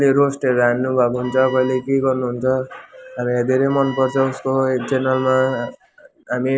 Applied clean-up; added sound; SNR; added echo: none; Wind instrument, woodwind instrument; 19 dB; none.